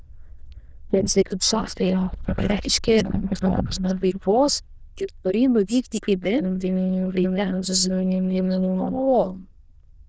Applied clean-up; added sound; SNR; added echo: neural diffusion model UNIVERSE++.